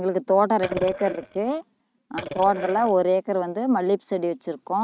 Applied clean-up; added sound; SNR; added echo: neural mask model RNNoise.